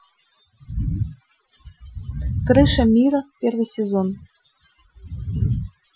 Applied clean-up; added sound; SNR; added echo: classical method Wiener filter.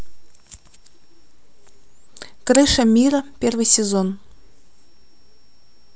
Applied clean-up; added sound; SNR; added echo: none; none; none; none.